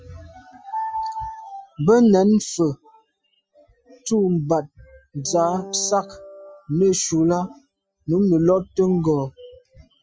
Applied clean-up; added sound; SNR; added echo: classical method Wiener filter.